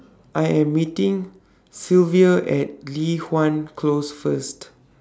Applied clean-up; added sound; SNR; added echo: none; none; none; none.